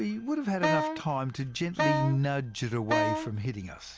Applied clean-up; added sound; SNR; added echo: none; Wind instrument, woodwind instrument; 1 dB; none.